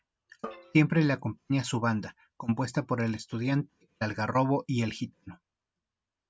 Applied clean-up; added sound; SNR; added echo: none; Drum; 19 dB; none.